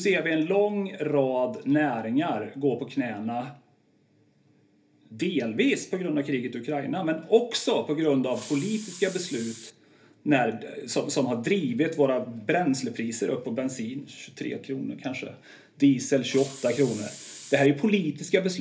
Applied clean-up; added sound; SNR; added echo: none; Hiss; 16 dB; reverberation time 0.3 s.